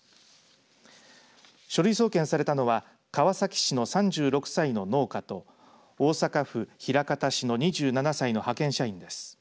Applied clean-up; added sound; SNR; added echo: none; none; none; none.